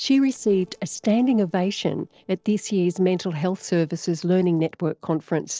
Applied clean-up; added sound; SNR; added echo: neural separator model SepFormer DNS4.